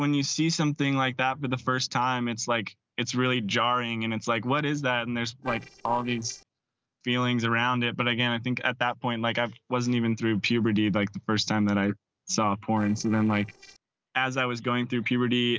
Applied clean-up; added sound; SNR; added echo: neural separator model SepFormer DNS4.